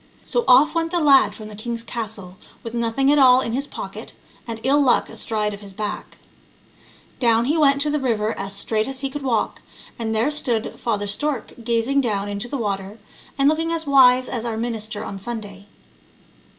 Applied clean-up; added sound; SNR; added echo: none; none; none; none.